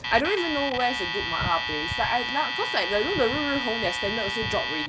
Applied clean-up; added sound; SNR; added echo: none; Alarm; 3 dB; none.